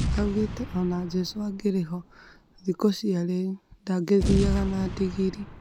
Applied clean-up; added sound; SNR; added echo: none; Boom; 6 dB; none.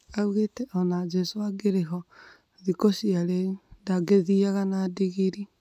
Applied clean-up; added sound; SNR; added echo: none; none; none; none.